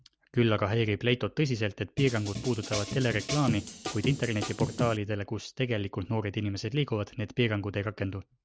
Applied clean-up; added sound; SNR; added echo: none; Drum kit; 5 dB; none.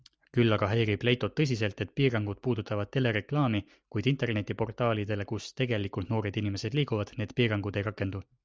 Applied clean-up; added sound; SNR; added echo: none; none; none; none.